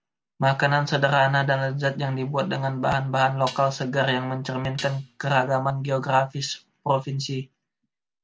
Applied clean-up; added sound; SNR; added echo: none; Dishes, pots, and pans; 16 dB; none.